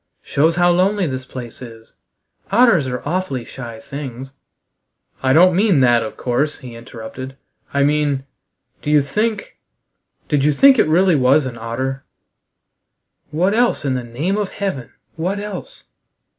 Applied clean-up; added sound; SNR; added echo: none; none; none; none.